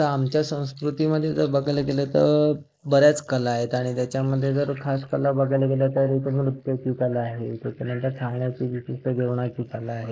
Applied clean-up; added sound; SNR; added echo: neural mask model Resemble Enhance denoiser.